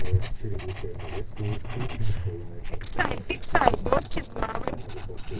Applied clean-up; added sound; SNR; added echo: neural separator model SepFormer DNS4.